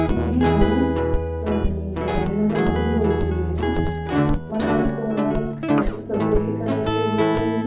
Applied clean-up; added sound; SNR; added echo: none; Guitar; -3 dB; reverberation time 0.9 s.